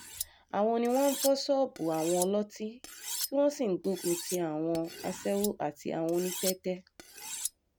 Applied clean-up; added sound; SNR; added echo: none; Cutlery, silverware; 10 dB; none.